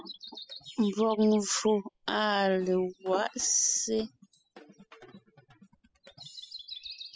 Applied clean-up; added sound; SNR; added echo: classical method spectral subtraction.